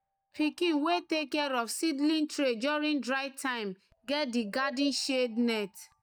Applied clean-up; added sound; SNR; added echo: neural mask model DeepFilterNet 3.